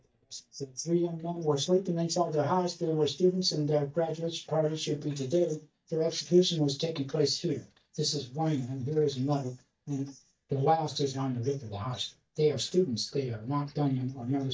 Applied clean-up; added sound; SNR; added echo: neural mask model DeepFilterNet 3.